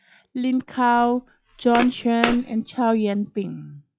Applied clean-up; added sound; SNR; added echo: classical method log-MMSE.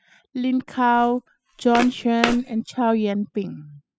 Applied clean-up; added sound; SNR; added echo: classical method spectral subtraction.